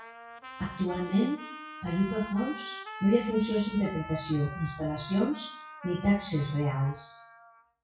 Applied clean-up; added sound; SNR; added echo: classical method WPE with log-MMSE.